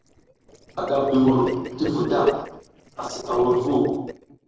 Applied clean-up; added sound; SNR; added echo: neural separator model SepFormer DNS4.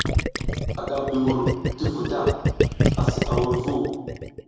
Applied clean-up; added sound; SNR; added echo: none; Gurgling; -3 dB; reverberation time 1.3 s.